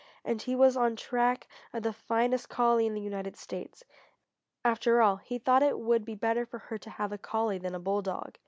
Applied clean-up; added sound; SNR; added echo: none; none; none; none.